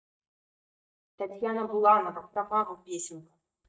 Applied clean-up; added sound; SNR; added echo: neural mask model DeepFilterNet 3.